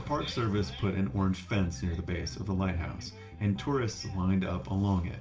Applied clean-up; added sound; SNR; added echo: none; none; none; reverberation time 0.3 s.